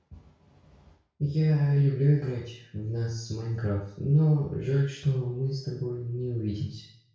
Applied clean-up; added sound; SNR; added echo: none; none; none; reverberation time 0.6 s.